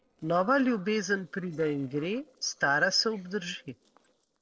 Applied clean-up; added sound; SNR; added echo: neural separator model SepFormer DNS4.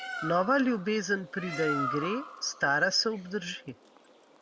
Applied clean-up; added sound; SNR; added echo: none; Bird; 9 dB; none.